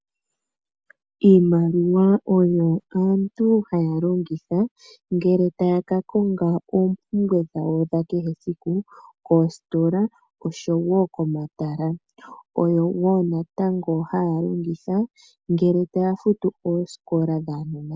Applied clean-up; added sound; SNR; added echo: none; none; none; none.